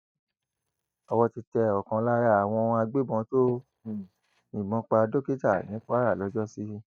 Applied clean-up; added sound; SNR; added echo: neural mask model DeepFilterNet 3.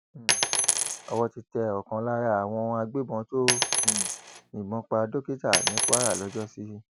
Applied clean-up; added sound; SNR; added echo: none; Coin (dropping); -3 dB; none.